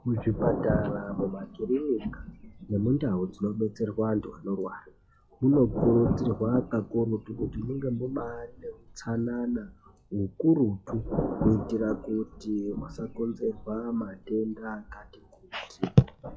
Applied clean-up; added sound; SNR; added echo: classical method WPE with log-MMSE.